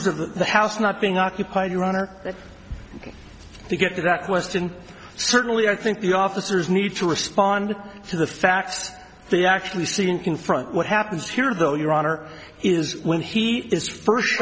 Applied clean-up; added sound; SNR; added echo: none; none; none; none.